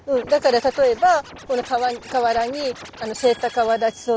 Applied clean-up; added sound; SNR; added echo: none; Scratching (performance technique); 18 dB; none.